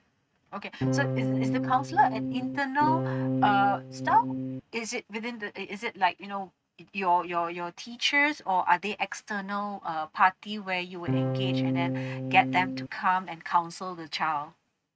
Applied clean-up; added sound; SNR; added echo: neural mask model RNNoise.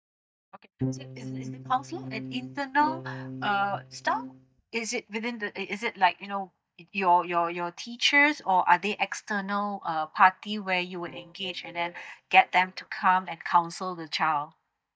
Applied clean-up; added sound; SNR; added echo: neural mask model DeepFilterNet 3.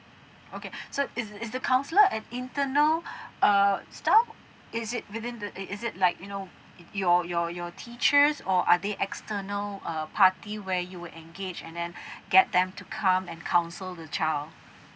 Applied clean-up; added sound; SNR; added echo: none; none; none; none.